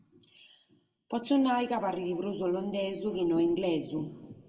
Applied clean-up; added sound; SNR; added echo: none; none; none; reverberation time 1.4 s.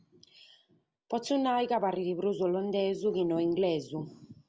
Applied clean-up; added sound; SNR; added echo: none; none; none; none.